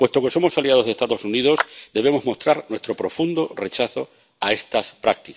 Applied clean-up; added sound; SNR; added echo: none; Clapping; 11 dB; none.